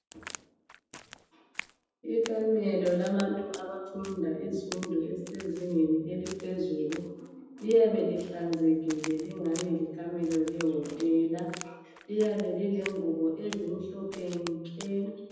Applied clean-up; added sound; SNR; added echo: none; Crack; 18 dB; reverberation time 1.1 s.